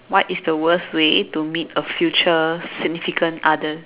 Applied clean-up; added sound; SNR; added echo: none; none; none; none.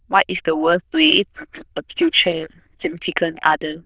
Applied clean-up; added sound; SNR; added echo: neural diffusion model UNIVERSE++.